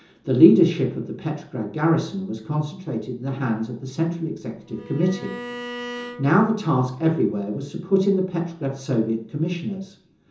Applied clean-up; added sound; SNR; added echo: none; Bowed string instrument; 13 dB; reverberation time 0.6 s.